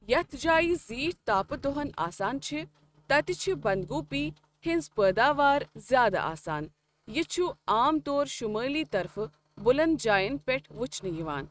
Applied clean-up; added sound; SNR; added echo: neural mask model RNNoise.